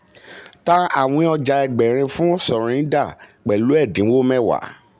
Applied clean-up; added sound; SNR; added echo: none; none; none; none.